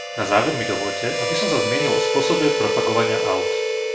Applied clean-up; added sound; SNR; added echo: none; Harmonica; -2 dB; reverberation time 0.4 s.